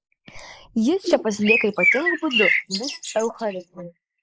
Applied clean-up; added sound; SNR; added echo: neural mask model Resemble Enhance denoiser.